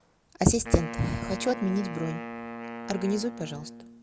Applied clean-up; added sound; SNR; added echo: none; Wind instrument, woodwind instrument; 10 dB; none.